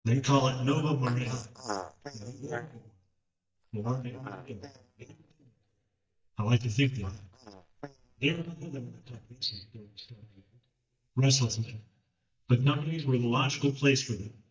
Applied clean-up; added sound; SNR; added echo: neural mask model DeepFilterNet 3.